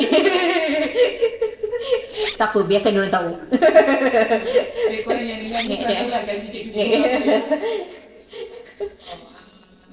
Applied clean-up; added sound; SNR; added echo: neural separator model SepFormer DNS4.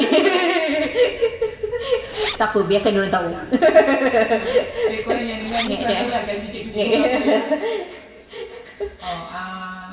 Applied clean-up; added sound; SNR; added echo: none; Zipper (clothing); 17 dB; reverberation time 1.8 s.